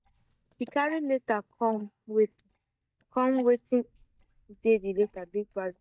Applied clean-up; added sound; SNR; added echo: neural mask model DeepFilterNet 3.